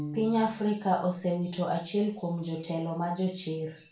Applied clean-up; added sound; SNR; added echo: none; Piano; 17 dB; reverberation time 0.3 s.